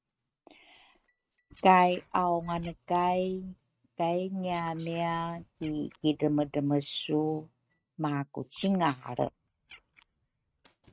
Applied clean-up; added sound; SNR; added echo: neural mask model RNNoise.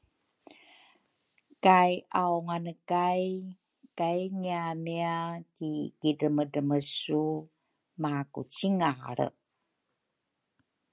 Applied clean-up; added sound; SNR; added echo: none; none; none; none.